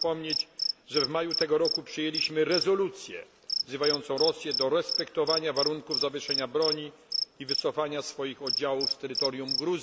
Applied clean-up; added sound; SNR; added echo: none; Cricket; 3 dB; none.